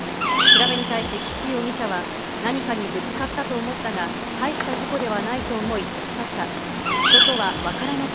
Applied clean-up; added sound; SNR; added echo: none; Bird vocalization, bird call, bird song; -4 dB; none.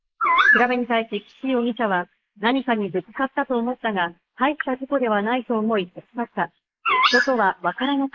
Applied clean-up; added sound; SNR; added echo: neural mask model Resemble Enhance denoiser.